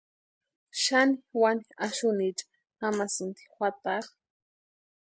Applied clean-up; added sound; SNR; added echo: none; none; none; none.